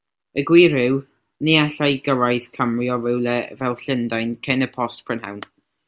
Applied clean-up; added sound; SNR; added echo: none; none; none; none.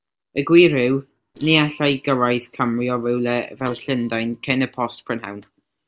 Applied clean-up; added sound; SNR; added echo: neural separator model SepFormer DNS4.